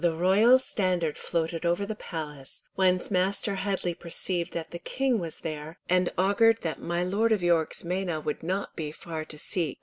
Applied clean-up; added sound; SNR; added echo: none; none; none; none.